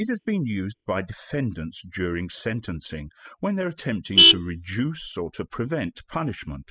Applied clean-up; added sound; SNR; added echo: classical method spectral subtraction.